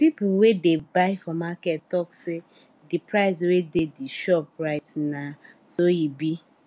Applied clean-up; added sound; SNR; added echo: none; none; none; none.